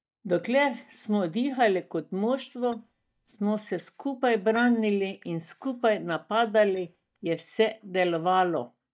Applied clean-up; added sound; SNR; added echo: neural mask model DeepFilterNet 3.